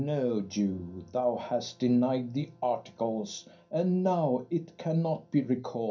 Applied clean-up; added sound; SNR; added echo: none; none; none; reverberation time 0.3 s.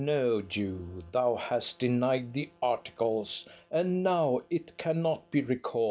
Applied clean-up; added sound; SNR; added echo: none; none; none; none.